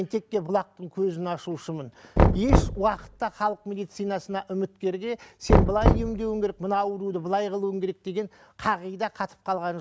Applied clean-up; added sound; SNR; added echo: none; Knock; -2 dB; none.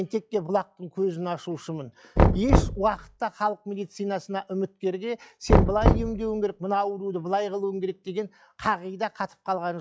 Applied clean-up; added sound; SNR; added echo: classical method log-MMSE.